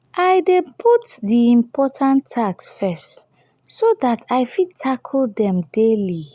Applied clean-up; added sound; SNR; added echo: none; none; none; none.